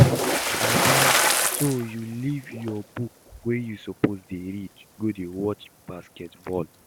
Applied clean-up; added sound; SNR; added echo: none; Splash, splatter; -4 dB; none.